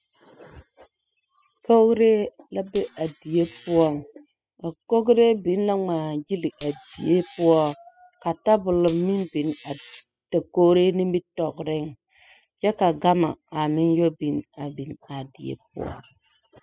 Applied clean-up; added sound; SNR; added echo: classical method spectral subtraction.